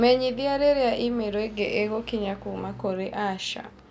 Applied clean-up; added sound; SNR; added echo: none; none; none; none.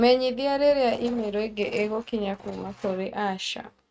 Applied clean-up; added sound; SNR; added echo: neural mask model RNNoise.